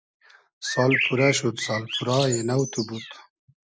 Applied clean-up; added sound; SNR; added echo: none; Bird; 5 dB; none.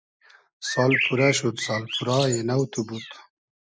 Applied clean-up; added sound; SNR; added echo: neural mask model Resemble Enhance denoiser.